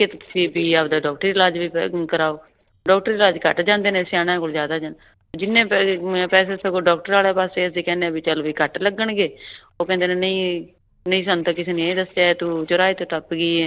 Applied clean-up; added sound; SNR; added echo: neural separator model SepFormer DNS4.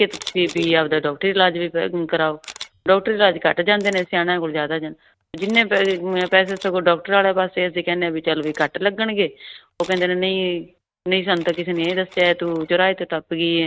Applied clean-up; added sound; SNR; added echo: neural mask model RNNoise.